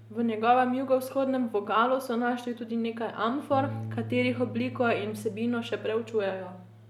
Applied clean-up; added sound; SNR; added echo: none; Bass guitar; 15 dB; none.